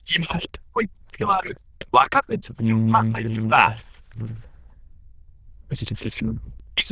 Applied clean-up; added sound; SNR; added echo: neural diffusion model UNIVERSE++.